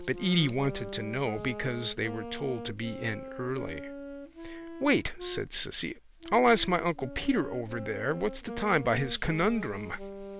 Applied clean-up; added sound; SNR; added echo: none; Wind instrument, woodwind instrument; 11 dB; none.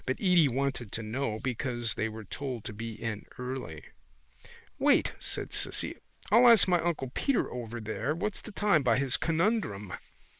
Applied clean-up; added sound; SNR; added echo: neural mask model Resemble Enhance denoiser.